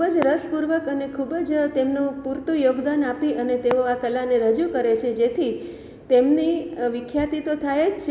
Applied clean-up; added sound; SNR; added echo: none; Fireworks; 18 dB; none.